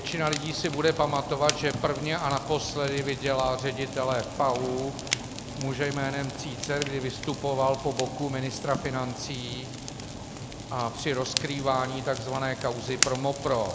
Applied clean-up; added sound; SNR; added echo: none; Fire; 7 dB; none.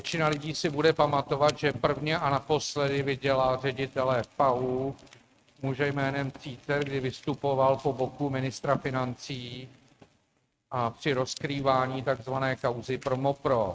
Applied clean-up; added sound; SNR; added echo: neural mask model RNNoise.